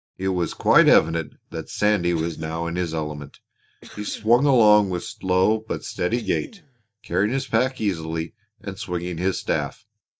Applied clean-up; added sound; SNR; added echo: neural mask model DeepFilterNet 3.